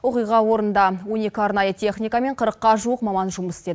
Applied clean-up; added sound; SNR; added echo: none; none; none; none.